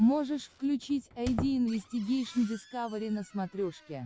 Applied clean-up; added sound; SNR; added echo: none; Squeak; 15 dB; none.